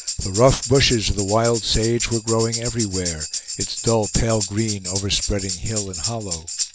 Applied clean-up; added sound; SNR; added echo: none; Tambourine; 6 dB; none.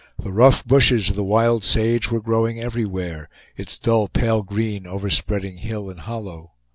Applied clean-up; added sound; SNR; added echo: none; none; none; none.